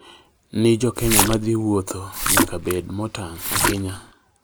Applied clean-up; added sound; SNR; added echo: none; Splash, splatter; 0 dB; none.